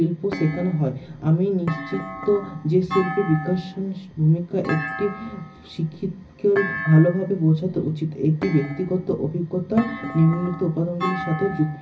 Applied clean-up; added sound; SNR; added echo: none; Thump, thud; 11 dB; reverberation time 0.4 s.